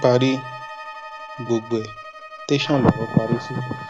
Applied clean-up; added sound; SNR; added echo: none; Wind instrument, woodwind instrument + Bowed string instrument; 13 dB; none.